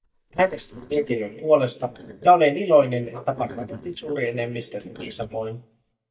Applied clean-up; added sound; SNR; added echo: neural mask model DeepFilterNet 3.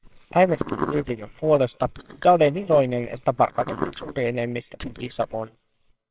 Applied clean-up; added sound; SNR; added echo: neural separator model SepFormer WHAMR!.